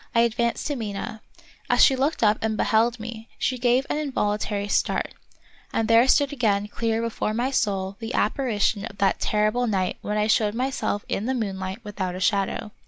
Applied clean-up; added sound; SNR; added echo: none; none; none; none.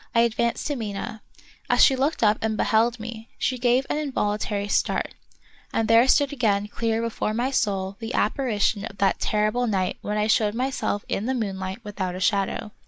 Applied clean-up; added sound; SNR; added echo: neural mask model Resemble Enhance denoiser.